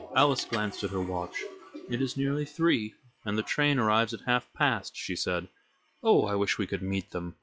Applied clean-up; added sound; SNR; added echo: classical method log-MMSE.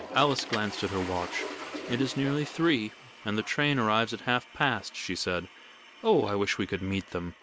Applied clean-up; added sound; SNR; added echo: none; Toilet flush / Water; 13 dB; none.